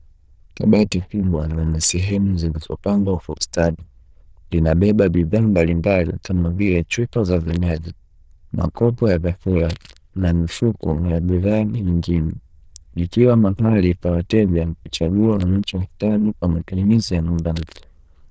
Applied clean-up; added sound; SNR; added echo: neural diffusion model UNIVERSE++.